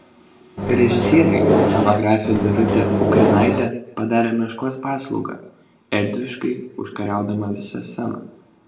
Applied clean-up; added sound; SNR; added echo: none; Microwave oven; -3 dB; reverberation time 0.7 s.